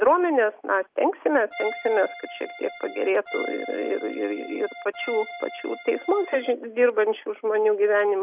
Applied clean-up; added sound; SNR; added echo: none; Accordion; 13 dB; none.